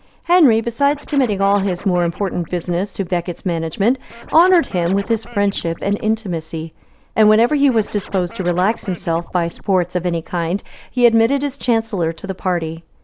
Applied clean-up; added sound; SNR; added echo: none; Scratching (performance technique); 19 dB; none.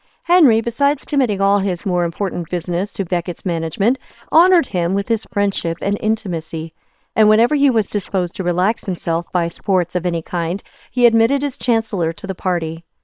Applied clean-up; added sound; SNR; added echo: neural separator model SepFormer WHAM!.